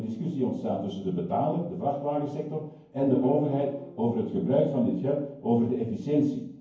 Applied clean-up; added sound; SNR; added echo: none; Electric guitar / Strum; 20 dB; reverberation time 0.9 s.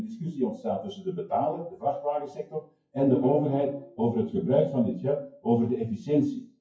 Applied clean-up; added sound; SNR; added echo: classical method WPE with log-MMSE.